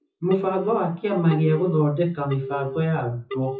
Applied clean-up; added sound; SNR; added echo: classical method WPE with log-MMSE.